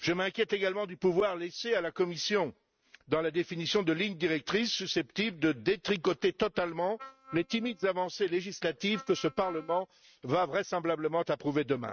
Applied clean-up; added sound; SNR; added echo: neural mask model RNNoise.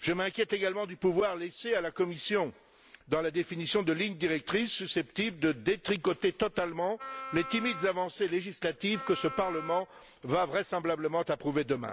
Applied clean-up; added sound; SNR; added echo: none; Wind instrument, woodwind instrument; 11 dB; none.